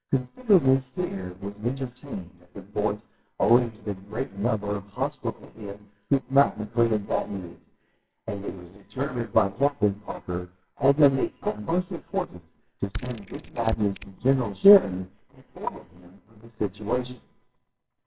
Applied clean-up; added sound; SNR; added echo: neural separator model SepFormer WHAMR!.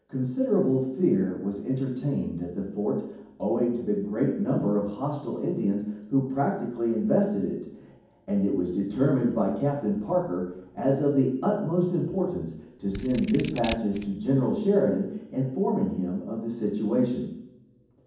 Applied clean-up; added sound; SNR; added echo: none; Scissors; 13 dB; reverberation time 1.2 s.